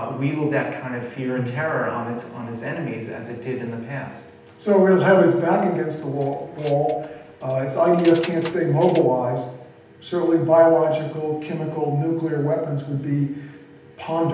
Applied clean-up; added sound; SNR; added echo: none; Keys jangling; 19 dB; reverberation time 0.9 s.